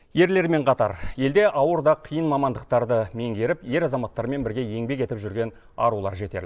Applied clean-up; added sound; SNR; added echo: none; none; none; none.